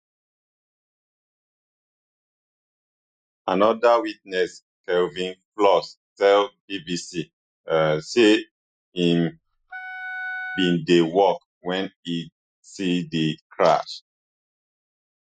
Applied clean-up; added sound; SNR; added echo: classical method Wiener filter.